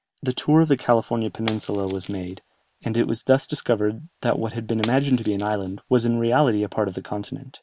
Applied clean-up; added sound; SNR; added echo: none; Shatter; 17 dB; none.